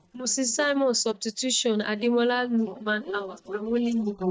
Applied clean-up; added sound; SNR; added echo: neural mask model DeepFilterNet 3.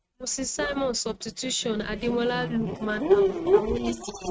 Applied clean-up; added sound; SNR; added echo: neural mask model RNNoise.